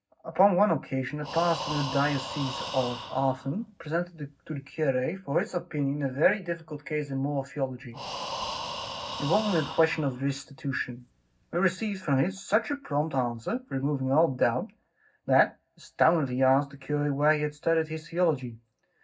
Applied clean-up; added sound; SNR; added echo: none; Breathing; 10 dB; reverberation time 0.4 s.